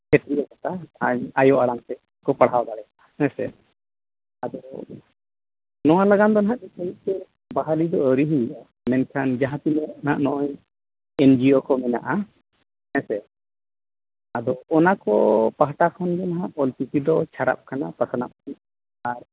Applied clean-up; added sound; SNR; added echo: none; none; none; none.